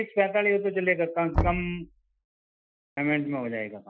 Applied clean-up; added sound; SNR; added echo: classical method Wiener filter.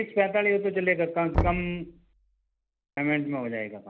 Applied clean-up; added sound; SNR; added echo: none; Knock; 6 dB; none.